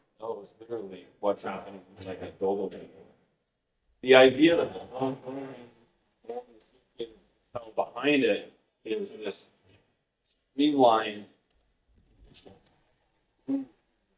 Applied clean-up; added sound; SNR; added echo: neural mask model DeepFilterNet 3.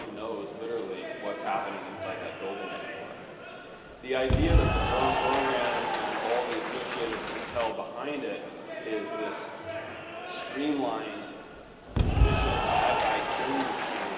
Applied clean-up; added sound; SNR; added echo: none; Applause / Cheering; -3 dB; reverberation time 2.0 s.